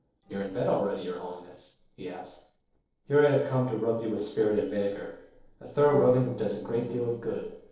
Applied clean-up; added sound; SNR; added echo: neural separator model SepFormer DNS4.